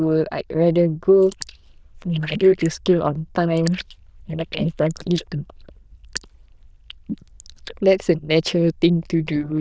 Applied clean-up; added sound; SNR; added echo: neural diffusion model UNIVERSE++.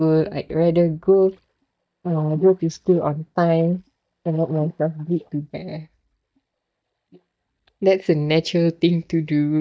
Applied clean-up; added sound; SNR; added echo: neural mask model DeepFilterNet 3.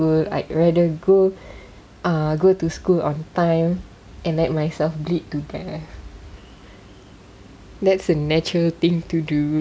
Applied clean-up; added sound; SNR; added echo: none; none; none; none.